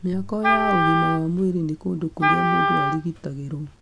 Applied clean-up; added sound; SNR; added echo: none; Wind instrument, woodwind instrument; -1 dB; none.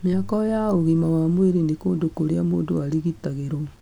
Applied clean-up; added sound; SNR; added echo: none; none; none; none.